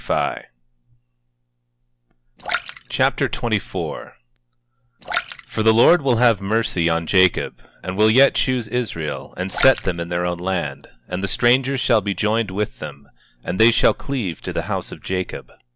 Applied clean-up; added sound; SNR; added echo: none; Splash, splatter; 11 dB; none.